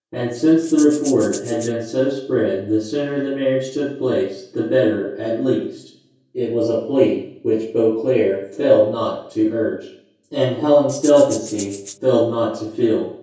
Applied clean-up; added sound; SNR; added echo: none; Rattle (instrument); 15 dB; reverberation time 0.6 s.